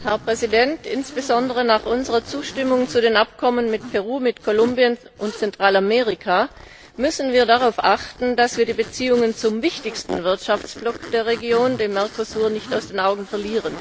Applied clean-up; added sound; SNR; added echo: none; Zipper (clothing); 17 dB; none.